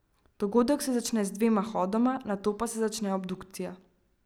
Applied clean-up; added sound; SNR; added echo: none; none; none; none.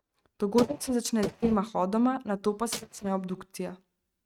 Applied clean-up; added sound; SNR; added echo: neural mask model RNNoise.